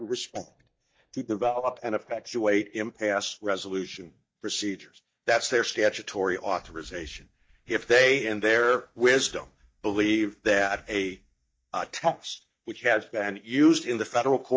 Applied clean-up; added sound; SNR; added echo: neural mask model DeepFilterNet 3.